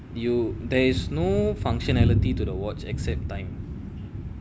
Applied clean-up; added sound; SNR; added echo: none; none; none; none.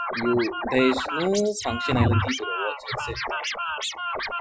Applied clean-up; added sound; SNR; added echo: classical method Wiener filter.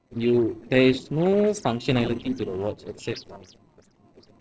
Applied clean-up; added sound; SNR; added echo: neural separator model SepFormer DNS4.